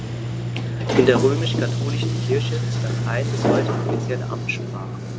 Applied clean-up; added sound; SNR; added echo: none; Sliding door; -3 dB; none.